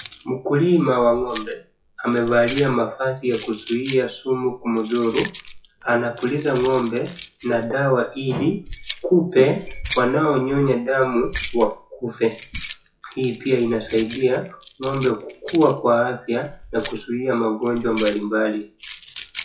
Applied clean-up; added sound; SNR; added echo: classical method WPE with log-MMSE.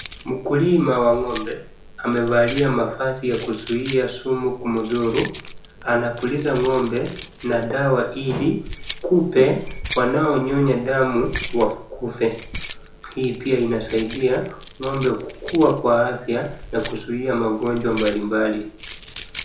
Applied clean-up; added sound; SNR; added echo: none; Keys jangling; 14 dB; reverberation time 0.6 s.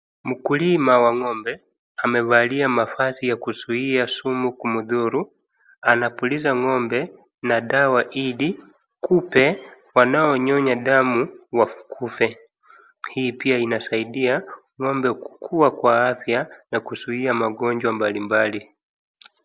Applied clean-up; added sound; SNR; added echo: none; none; none; none.